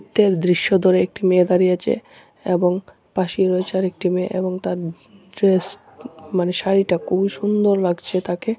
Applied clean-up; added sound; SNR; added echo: none; none; none; none.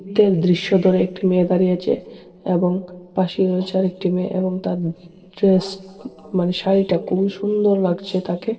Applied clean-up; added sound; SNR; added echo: neural separator model SepFormer DNS4.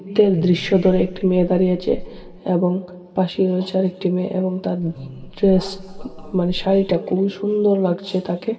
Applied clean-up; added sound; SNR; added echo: none; Buzz; 13 dB; reverberation time 2.8 s.